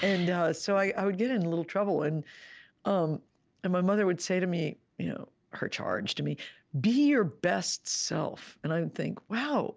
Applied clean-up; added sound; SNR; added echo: none; none; none; none.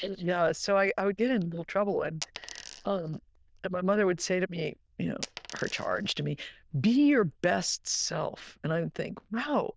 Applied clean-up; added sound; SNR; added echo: neural diffusion model UNIVERSE++.